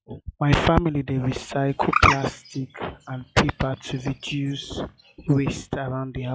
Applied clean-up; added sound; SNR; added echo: classical method log-MMSE.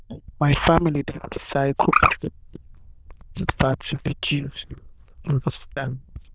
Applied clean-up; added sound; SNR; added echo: neural diffusion model UNIVERSE++.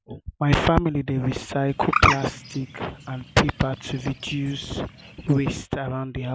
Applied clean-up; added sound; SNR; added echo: none; Bird; 6 dB; none.